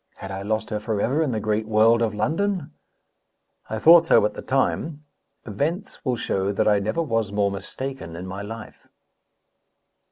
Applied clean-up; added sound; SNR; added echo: none; none; none; none.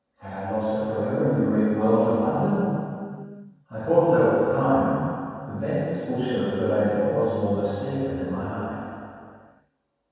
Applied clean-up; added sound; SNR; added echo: none; none; none; reverberation time 2.1 s.